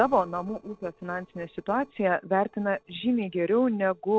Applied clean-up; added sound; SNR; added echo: neural separator model SepFormer DNS4.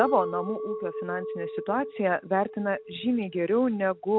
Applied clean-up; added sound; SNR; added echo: none; Chink, clink; 9 dB; none.